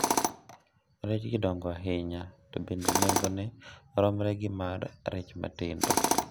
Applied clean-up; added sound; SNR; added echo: none; Tools; 1 dB; none.